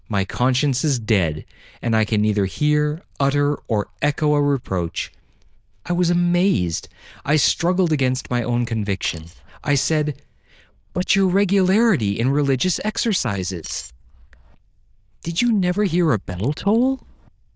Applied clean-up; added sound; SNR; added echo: neural diffusion model UNIVERSE++.